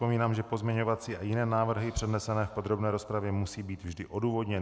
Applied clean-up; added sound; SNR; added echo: none; none; none; none.